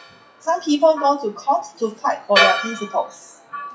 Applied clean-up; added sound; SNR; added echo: classical method WPE with log-MMSE.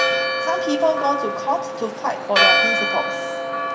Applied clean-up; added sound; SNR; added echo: none; Church bell; -4 dB; reverberation time 0.8 s.